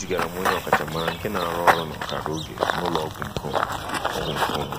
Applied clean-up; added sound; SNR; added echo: none; Run / Bird vocalization, bird call, bird song; -4 dB; none.